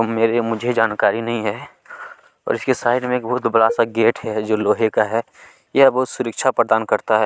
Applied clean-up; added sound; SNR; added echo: neural mask model RNNoise.